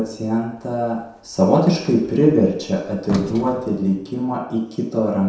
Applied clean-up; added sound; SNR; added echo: none; Sliding door; 19 dB; reverberation time 0.7 s.